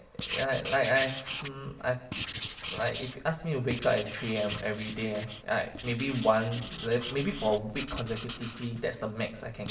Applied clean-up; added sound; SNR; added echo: none; Writing; 10 dB; reverberation time 0.7 s.